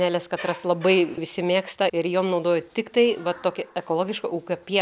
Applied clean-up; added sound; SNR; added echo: none; none; none; none.